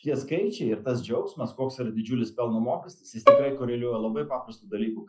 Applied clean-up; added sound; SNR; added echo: classical method log-MMSE.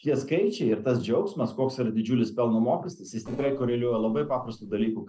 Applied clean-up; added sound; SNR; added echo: neural separator model SepFormer DNS4.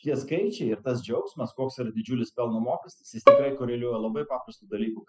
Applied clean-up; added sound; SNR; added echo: classical method spectral subtraction.